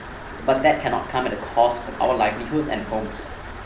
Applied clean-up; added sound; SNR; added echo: none; Stream; 12 dB; reverberation time 0.5 s.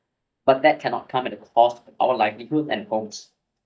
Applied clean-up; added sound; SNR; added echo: neural mask model DeepFilterNet 3.